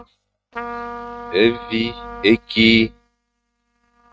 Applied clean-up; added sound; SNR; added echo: neural mask model RNNoise.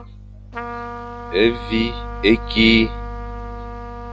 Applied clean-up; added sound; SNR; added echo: none; Trumpet; 13 dB; none.